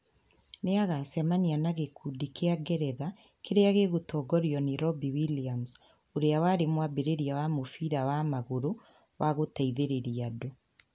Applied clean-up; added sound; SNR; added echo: none; none; none; none.